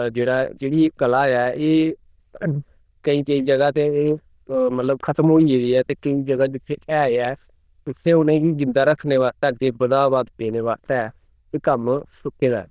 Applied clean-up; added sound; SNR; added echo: neural diffusion model UNIVERSE++.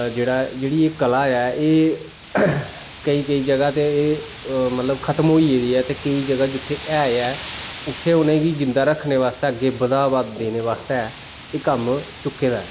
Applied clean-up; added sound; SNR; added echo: none; Wind; 13 dB; none.